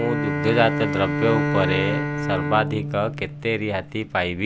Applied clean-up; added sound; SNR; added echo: none; Bowed string instrument; 2 dB; none.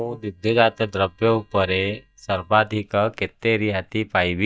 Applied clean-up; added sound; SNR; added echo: neural mask model DeepFilterNet 3.